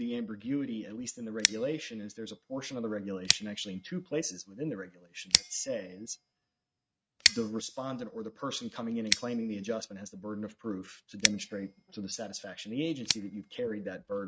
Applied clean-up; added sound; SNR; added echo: neural mask model RNNoise.